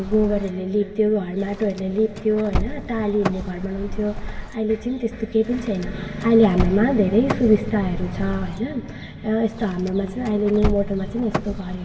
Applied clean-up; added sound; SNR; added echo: none; Car; 8 dB; reverberation time 2.0 s.